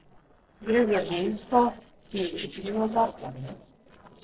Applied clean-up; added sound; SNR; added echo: neural separator model SepFormer DNS4.